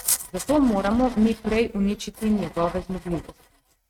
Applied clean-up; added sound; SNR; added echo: neural mask model RNNoise.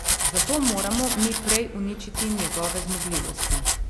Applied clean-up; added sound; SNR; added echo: none; Domestic sounds, home sounds; -4 dB; none.